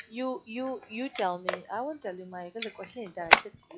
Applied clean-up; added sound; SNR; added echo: classical method log-MMSE.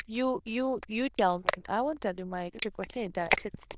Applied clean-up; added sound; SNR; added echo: neural diffusion model UNIVERSE++.